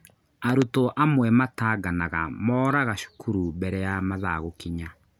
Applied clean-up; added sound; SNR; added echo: none; none; none; none.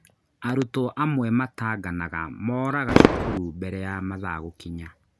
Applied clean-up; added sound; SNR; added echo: none; Fireworks; 0 dB; none.